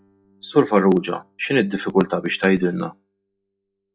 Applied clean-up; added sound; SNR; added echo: classical method log-MMSE.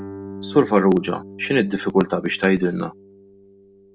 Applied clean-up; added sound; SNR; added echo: none; Guitar; 17 dB; none.